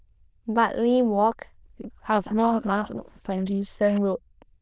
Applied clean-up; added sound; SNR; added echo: neural diffusion model UNIVERSE++.